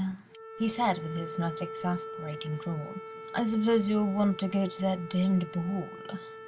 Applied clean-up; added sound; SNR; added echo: none; Wind instrument, woodwind instrument; 12 dB; none.